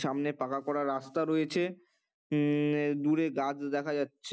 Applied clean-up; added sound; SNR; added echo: none; none; none; none.